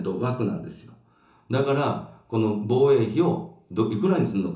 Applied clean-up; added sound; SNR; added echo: none; none; none; reverberation time 0.8 s.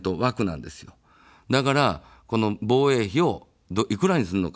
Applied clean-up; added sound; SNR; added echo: none; none; none; none.